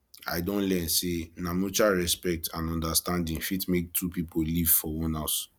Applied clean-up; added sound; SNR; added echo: none; none; none; none.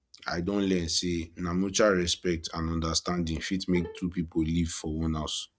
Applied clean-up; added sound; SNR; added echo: neural mask model RNNoise.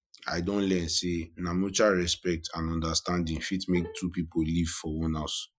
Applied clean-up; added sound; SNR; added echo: classical method Wiener filter.